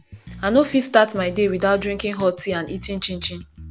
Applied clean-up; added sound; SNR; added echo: none; Bass guitar; 17 dB; none.